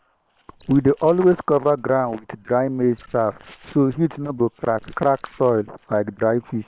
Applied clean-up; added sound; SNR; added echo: neural separator model SepFormer WHAM!.